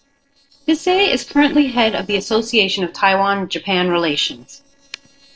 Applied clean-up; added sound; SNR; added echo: neural separator model SepFormer DNS4.